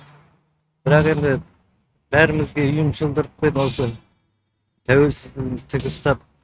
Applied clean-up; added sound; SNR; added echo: neural mask model RNNoise.